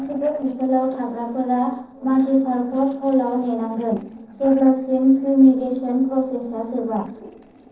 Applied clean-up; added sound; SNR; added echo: neural separator model SepFormer DNS4.